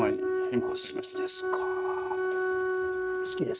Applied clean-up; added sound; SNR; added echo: neural mask model RNNoise.